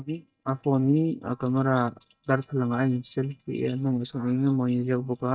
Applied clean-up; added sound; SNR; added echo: neural mask model DeepFilterNet 3.